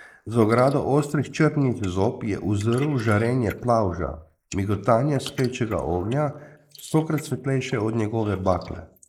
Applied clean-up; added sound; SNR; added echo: neural mask model Resemble Enhance denoiser.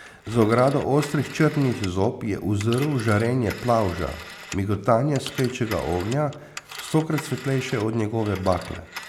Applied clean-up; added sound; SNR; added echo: none; Telephone; 16 dB; none.